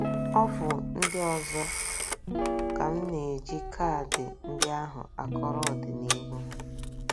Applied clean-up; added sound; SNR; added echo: none; Guitar + Telephone; -1 dB; none.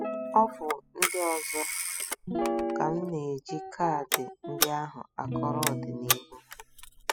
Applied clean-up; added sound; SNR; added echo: classical method spectral subtraction.